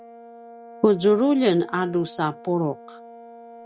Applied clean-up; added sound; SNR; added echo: none; Brass instrument; 19 dB; none.